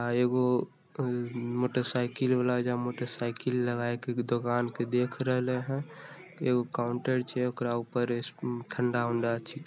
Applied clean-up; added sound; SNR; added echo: none; none; none; none.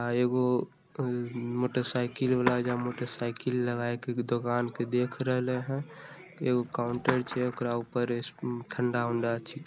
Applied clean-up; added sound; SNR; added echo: none; Skateboard; 14 dB; none.